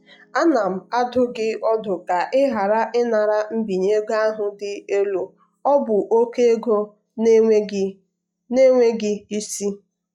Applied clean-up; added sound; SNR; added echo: classical method log-MMSE.